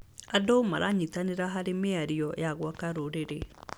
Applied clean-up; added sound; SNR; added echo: none; none; none; none.